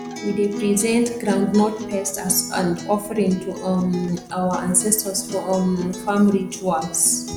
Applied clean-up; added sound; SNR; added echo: none; Acoustic guitar; 11 dB; none.